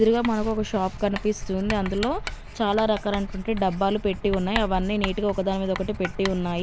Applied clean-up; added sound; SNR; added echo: none; Writing; 9 dB; none.